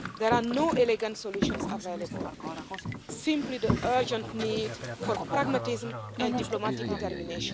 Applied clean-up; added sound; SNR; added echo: none; Boat, Water vehicle; 3 dB; none.